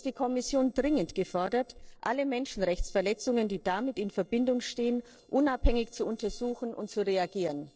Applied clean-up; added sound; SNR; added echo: neural separator model SepFormer DNS4.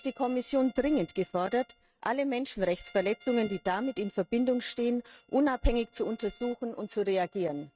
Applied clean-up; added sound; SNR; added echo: neural mask model RNNoise.